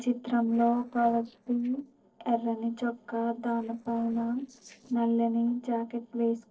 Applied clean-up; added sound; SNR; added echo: neural separator model SepFormer DNS4.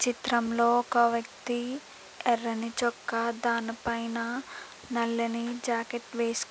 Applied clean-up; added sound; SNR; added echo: none; none; none; none.